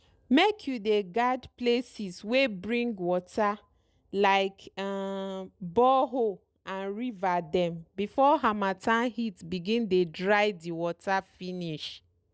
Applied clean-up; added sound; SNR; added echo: none; none; none; none.